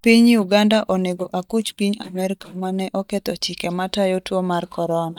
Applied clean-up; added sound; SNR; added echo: neural mask model DeepFilterNet 3.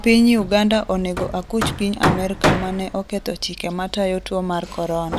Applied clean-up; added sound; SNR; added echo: none; Hammer; 6 dB; none.